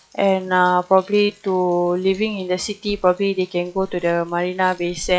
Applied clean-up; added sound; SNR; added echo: classical method log-MMSE.